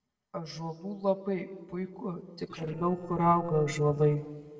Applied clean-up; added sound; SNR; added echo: neural separator model SepFormer DNS4.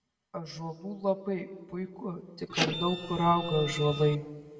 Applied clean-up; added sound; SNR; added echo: none; Printer; 5 dB; reverberation time 1.3 s.